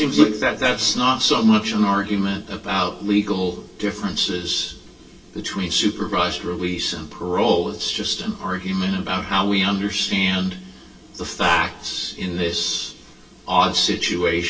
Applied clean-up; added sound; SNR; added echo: none; none; none; reverberation time 0.1 s.